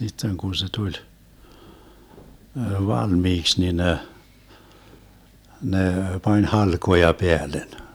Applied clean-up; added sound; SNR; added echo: none; none; none; none.